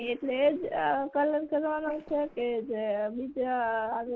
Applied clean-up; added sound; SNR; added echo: neural mask model Resemble Enhance denoiser.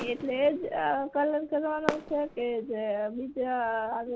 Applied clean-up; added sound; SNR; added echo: none; Fireworks; 12 dB; none.